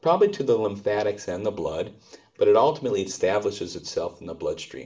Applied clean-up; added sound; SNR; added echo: none; none; none; reverberation time 0.4 s.